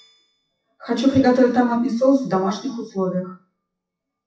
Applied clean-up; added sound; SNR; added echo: classical method WPE with log-MMSE.